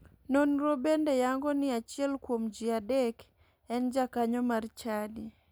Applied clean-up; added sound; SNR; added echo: none; none; none; none.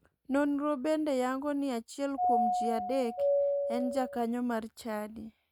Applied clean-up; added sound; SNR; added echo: neural mask model RNNoise.